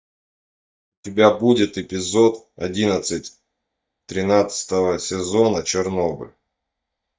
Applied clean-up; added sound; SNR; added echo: neural mask model DeepFilterNet 3.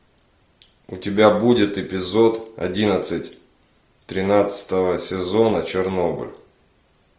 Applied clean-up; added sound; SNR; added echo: none; none; none; none.